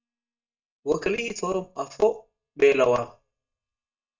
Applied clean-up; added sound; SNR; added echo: neural mask model DeepFilterNet 3.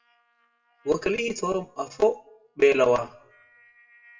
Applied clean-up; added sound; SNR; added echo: classical method WPE with log-MMSE.